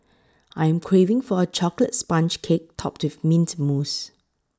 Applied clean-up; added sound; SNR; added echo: neural mask model Resemble Enhance denoiser.